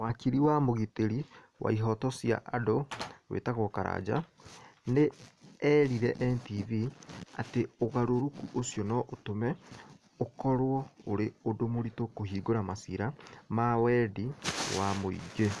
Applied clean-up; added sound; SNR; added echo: none; none; none; none.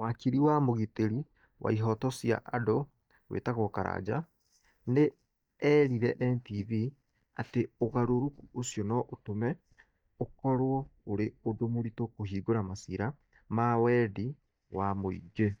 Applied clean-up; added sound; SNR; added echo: neural mask model DeepFilterNet 3.